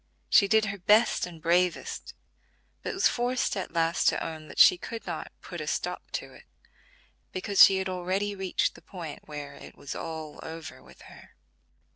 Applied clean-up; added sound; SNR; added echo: none; none; none; none.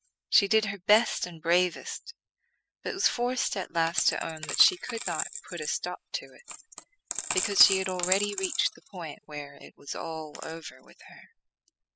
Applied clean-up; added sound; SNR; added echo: classical method spectral subtraction.